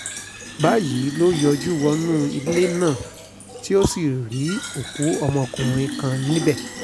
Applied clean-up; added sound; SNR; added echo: none; Fill (with liquid); 9 dB; none.